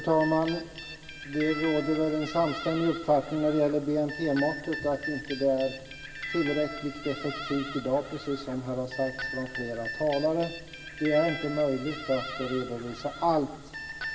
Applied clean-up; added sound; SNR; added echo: none; Guitar; 10 dB; reverberation time 2.0 s.